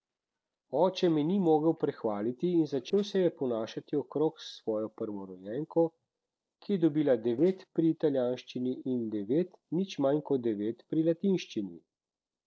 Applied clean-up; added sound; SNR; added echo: neural separator model SepFormer DNS4.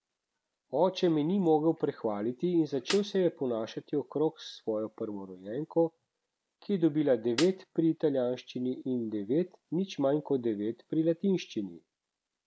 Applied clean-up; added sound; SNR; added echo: none; Snare drum; 9 dB; none.